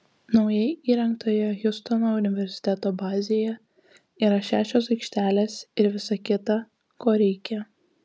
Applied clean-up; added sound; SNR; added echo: none; none; none; none.